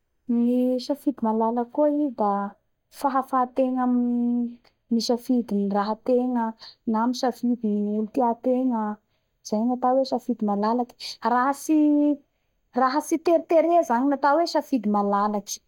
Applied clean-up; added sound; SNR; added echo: neural mask model DeepFilterNet 3.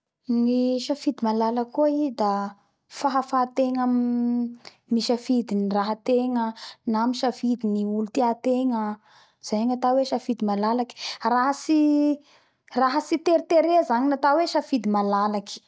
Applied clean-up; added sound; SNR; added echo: none; none; none; none.